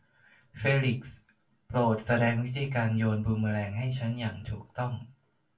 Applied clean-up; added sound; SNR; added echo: none; none; none; reverberation time 0.2 s.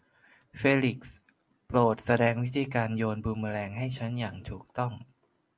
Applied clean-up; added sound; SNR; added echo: none; none; none; none.